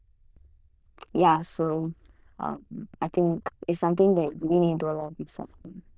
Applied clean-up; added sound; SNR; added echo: neural diffusion model UNIVERSE++.